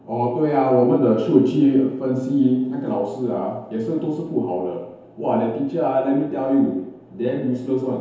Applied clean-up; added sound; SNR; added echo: none; none; none; reverberation time 1.0 s.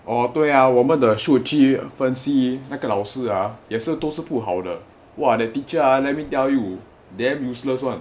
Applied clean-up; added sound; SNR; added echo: none; none; none; none.